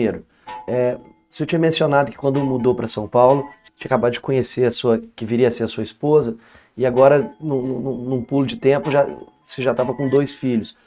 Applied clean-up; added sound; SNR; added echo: neural mask model RNNoise.